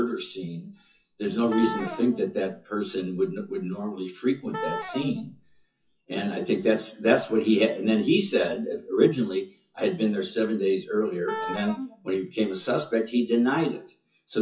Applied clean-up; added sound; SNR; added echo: classical method WPE with log-MMSE.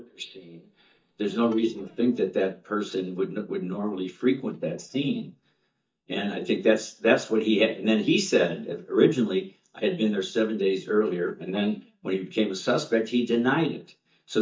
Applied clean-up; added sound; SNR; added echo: neural mask model DeepFilterNet 3.